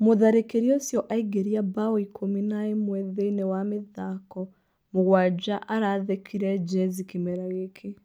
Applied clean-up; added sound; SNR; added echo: none; none; none; none.